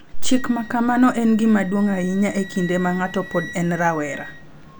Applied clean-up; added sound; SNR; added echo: none; Wind instrument, woodwind instrument; 19 dB; none.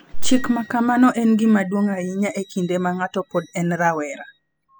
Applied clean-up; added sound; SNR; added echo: classical method spectral subtraction.